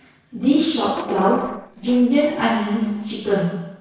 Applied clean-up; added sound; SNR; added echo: neural separator model SepFormer DNS4.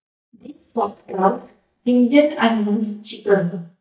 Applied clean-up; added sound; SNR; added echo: neural mask model DeepFilterNet 3.